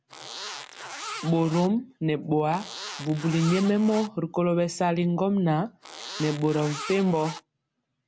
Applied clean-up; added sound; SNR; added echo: none; Zipper (clothing); 12 dB; none.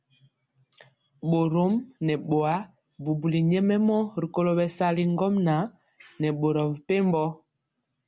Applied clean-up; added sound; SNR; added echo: none; none; none; none.